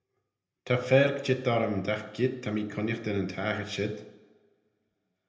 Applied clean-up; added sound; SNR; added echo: none; none; none; reverberation time 0.7 s.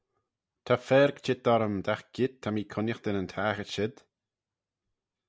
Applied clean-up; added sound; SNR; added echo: none; none; none; none.